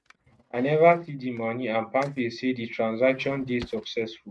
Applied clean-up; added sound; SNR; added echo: neural mask model RNNoise.